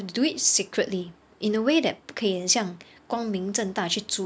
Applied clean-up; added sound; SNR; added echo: none; none; none; none.